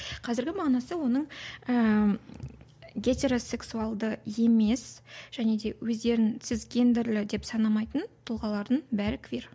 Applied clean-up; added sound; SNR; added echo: none; none; none; none.